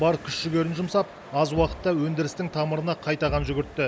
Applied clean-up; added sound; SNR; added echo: none; Thump, thud; 15 dB; none.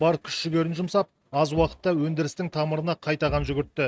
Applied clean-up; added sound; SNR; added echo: neural mask model RNNoise.